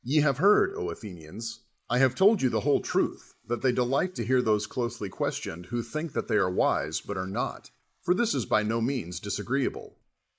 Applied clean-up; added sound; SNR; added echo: neural mask model Resemble Enhance denoiser.